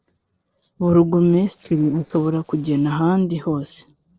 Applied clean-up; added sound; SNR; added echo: neural separator model SepFormer DNS4.